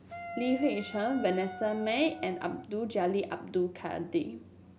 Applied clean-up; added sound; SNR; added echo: none; Wind instrument, woodwind instrument; 12 dB; none.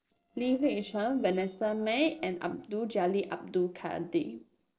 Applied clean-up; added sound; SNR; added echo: neural separator model SepFormer DNS4.